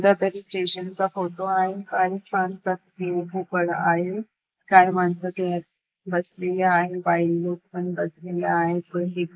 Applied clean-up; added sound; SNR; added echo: neural mask model Resemble Enhance denoiser.